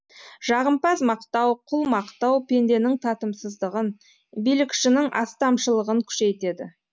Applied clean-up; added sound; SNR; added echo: none; none; none; none.